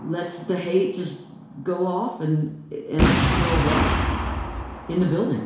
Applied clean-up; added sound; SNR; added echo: none; Boom; 0 dB; reverberation time 0.7 s.